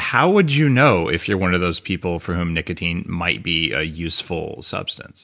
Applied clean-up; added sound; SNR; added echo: none; none; none; none.